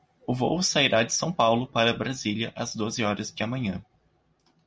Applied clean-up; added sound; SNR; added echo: none; none; none; none.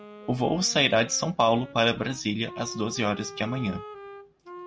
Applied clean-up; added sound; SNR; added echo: none; Wind instrument, woodwind instrument; 16 dB; none.